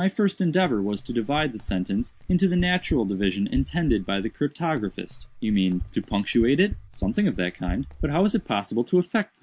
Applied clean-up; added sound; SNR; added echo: none; Run; 12 dB; none.